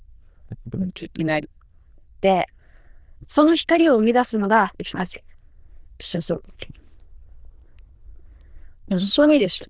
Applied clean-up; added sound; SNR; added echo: neural diffusion model UNIVERSE++.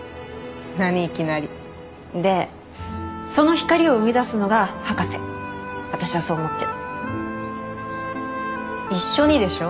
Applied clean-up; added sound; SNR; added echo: none; none; none; none.